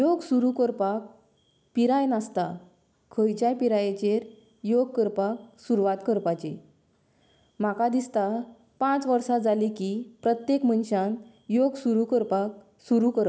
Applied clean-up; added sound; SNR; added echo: none; none; none; none.